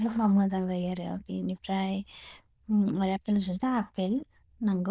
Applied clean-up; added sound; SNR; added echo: neural diffusion model UNIVERSE++.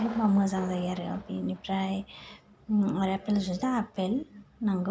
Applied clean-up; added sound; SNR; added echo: none; Thunder; 20 dB; none.